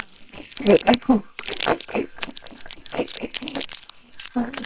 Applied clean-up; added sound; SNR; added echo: neural separator model SepFormer WHAMR!.